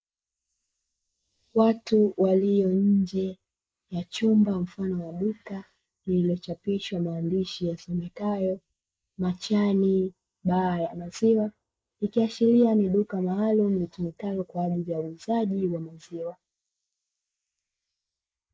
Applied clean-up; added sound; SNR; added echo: neural mask model Resemble Enhance denoiser.